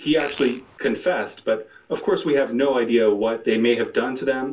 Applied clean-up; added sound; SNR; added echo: none; Fart; 15 dB; reverberation time 0.2 s.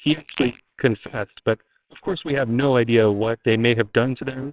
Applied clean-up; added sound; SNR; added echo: neural separator model SepFormer WHAMR!.